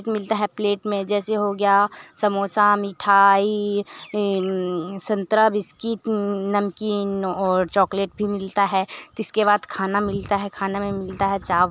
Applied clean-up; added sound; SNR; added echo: none; none; none; none.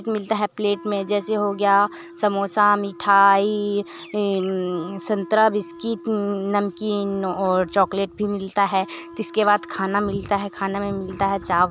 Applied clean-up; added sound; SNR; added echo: none; Wind instrument, woodwind instrument; 20 dB; none.